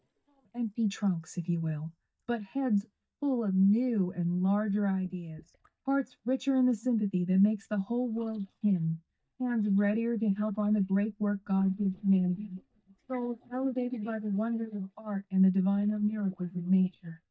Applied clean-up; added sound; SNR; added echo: neural mask model DeepFilterNet 3.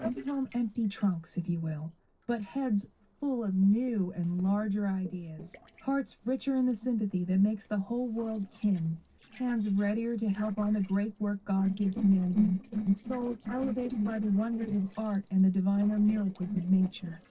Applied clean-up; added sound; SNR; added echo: neural separator model SepFormer DNS4.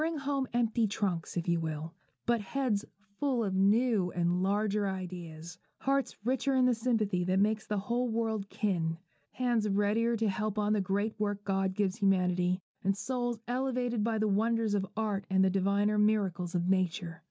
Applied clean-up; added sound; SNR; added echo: none; none; none; none.